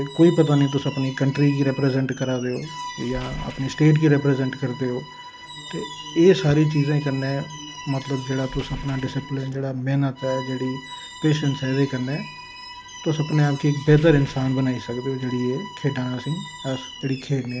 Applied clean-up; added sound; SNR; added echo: none; Squeak + Bowed string instrument; 15 dB; none.